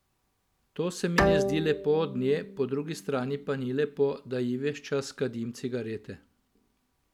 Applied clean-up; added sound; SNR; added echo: none; Bowed string instrument; 2 dB; none.